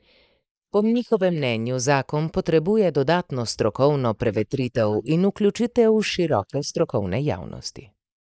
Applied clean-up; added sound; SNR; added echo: neural mask model Resemble Enhance denoiser.